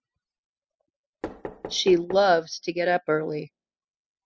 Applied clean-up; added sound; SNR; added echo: classical method spectral subtraction.